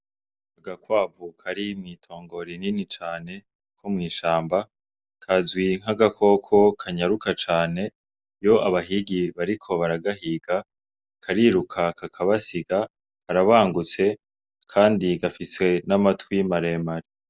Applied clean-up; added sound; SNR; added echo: none; none; none; none.